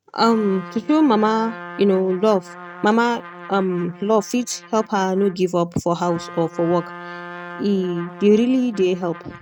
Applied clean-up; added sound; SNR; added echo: neural mask model RNNoise.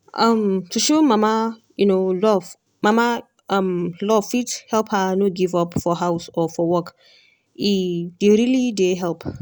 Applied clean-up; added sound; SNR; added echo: none; none; none; none.